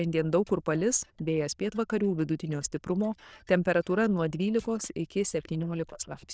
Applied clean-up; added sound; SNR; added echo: neural diffusion model UNIVERSE++.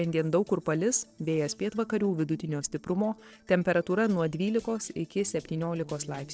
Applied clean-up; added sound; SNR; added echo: neural separator model SepFormer DNS4.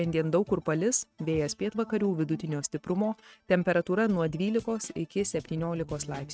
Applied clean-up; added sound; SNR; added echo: neural mask model RNNoise.